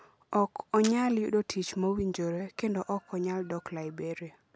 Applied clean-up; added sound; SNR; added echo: none; Camera; 17 dB; none.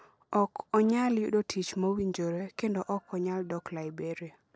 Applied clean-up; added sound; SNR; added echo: neural separator model SepFormer DNS4.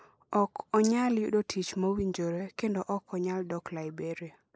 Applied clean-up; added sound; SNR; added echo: neural mask model Resemble Enhance denoiser.